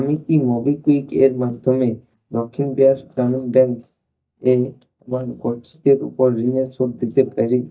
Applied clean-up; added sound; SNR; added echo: neural mask model DeepFilterNet 3.